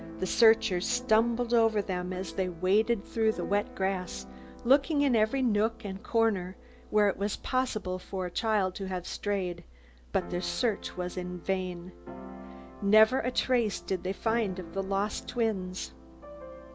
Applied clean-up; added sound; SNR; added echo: none; Keyboard (musical); 17 dB; none.